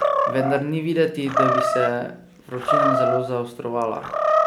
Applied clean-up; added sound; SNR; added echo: none; Animal; -2 dB; none.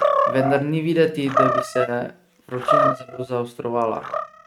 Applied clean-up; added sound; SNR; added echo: neural mask model RNNoise.